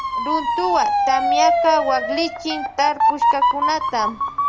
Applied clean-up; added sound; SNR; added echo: none; Motor vehicle (road) / Siren; -3 dB; none.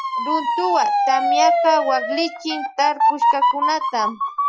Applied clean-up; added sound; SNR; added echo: classical method Wiener filter.